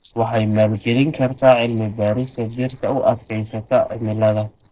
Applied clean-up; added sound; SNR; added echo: neural separator model SepFormer DNS4.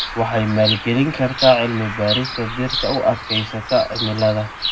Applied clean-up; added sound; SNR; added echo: none; Bird vocalization, bird call, bird song; 7 dB; reverberation time 0.3 s.